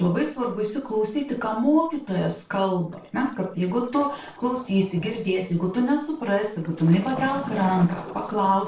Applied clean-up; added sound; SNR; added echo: neural separator model SepFormer DNS4.